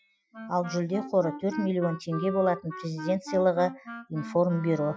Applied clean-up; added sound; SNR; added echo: classical method Wiener filter.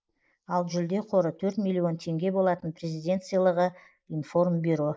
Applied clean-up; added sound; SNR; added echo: neural mask model Resemble Enhance denoiser.